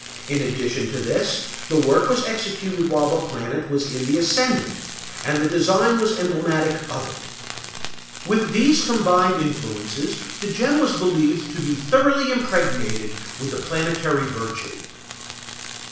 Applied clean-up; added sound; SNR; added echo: none; Tools; 14 dB; reverberation time 0.7 s.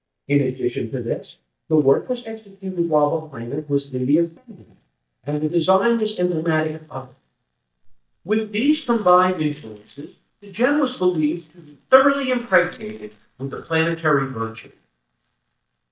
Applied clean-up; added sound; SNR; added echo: neural mask model DeepFilterNet 3.